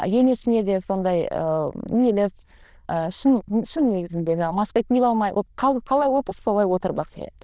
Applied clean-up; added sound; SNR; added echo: neural diffusion model UNIVERSE++.